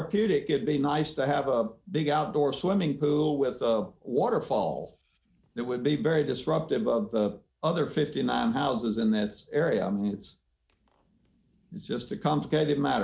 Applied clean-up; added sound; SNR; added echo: none; none; none; none.